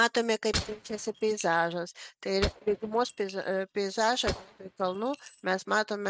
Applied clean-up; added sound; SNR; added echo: neural mask model RNNoise.